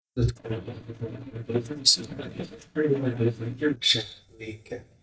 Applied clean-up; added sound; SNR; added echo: neural mask model DeepFilterNet 3.